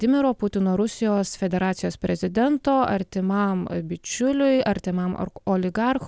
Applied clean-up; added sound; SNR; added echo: none; none; none; none.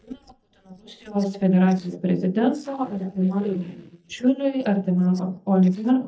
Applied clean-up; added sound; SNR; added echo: neural mask model DeepFilterNet 3.